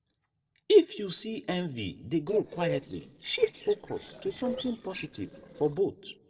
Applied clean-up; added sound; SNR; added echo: neural separator model SepFormer DNS4.